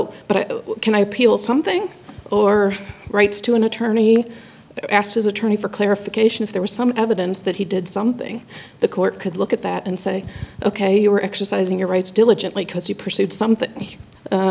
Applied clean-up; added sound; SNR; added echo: none; none; none; none.